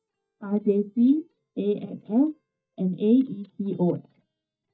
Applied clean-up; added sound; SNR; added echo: neural mask model DeepFilterNet 3.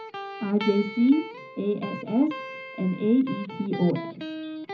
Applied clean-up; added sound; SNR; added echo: none; Electric guitar; 11 dB; reverberation time 0.3 s.